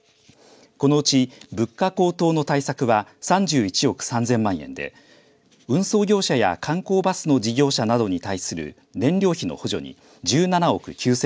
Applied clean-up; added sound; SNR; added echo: none; none; none; none.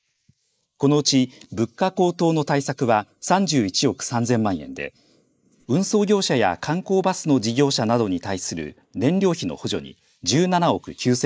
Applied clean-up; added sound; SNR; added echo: neural mask model Resemble Enhance denoiser.